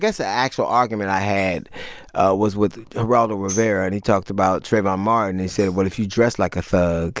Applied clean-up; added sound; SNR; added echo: neural mask model Resemble Enhance denoiser.